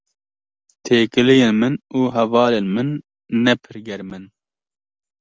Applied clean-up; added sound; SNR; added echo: none; none; none; none.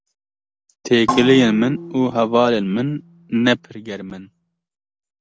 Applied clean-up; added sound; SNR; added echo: none; Percussion; 11 dB; none.